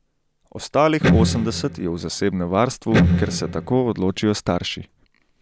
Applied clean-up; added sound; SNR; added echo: none; Electric guitar; -1 dB; none.